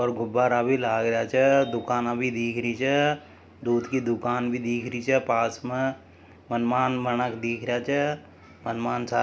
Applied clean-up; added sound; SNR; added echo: none; Ringtone; 17 dB; none.